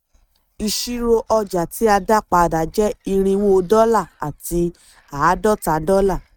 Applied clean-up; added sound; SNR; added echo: neural mask model RNNoise.